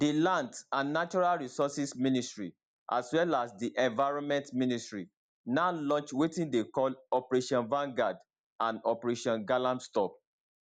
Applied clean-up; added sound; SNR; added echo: none; none; none; none.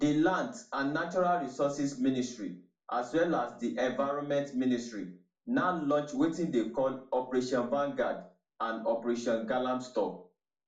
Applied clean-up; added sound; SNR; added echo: none; none; none; reverberation time 0.3 s.